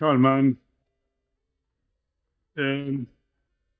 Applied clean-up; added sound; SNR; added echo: neural mask model DeepFilterNet 3.